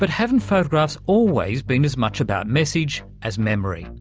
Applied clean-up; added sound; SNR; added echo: none; none; none; none.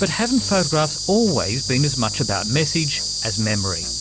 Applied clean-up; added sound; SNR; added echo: none; Insect; 5 dB; none.